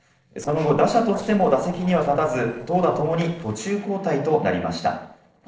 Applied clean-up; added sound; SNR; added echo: neural separator model SepFormer DNS4.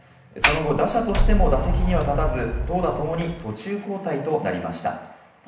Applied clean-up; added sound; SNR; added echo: none; Sliding door; -3 dB; reverberation time 0.8 s.